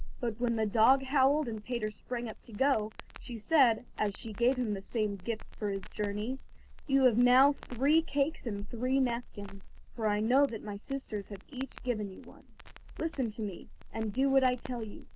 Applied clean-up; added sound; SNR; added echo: none; Crackle; 11 dB; none.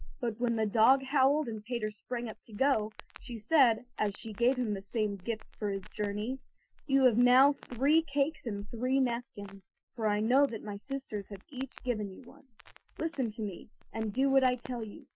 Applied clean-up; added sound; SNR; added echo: classical method Wiener filter.